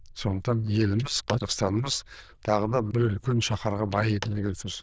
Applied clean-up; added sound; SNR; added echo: neural diffusion model UNIVERSE++.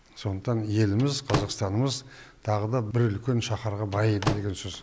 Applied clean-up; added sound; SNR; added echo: none; Slam / Microwave oven; 5 dB; none.